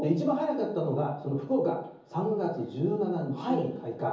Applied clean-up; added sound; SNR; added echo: none; none; none; reverberation time 0.7 s.